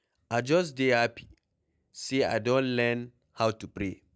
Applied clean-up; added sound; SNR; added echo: none; none; none; none.